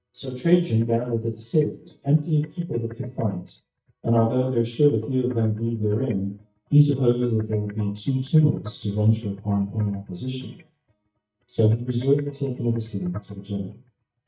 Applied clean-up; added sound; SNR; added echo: neural mask model DeepFilterNet 3.